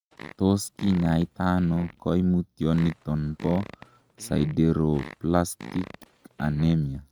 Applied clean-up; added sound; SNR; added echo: neural mask model RNNoise.